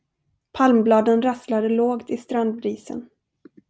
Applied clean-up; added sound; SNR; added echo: none; none; none; none.